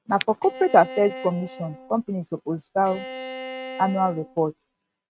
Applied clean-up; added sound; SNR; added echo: neural mask model RNNoise.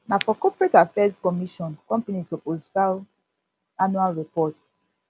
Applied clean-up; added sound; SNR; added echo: none; none; none; none.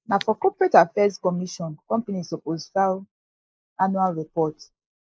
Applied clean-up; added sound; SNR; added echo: neural mask model Resemble Enhance denoiser.